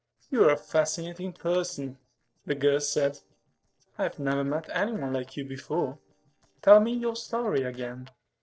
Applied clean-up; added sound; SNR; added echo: neural separator model SepFormer DNS4.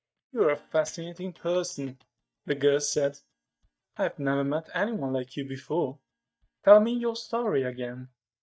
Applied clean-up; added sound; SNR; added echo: neural mask model DeepFilterNet 3.